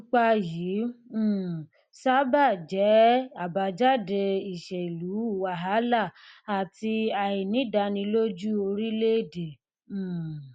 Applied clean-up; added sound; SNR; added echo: none; none; none; none.